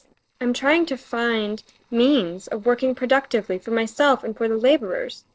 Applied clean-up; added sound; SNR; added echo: neural separator model SepFormer DNS4.